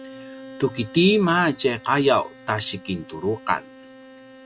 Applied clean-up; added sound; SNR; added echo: none; Bowed string instrument; 20 dB; none.